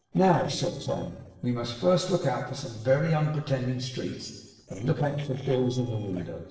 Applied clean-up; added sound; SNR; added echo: neural separator model SepFormer DNS4.